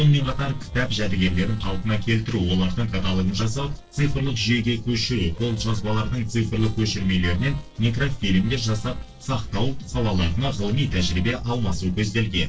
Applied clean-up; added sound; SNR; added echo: neural separator model SepFormer DNS4.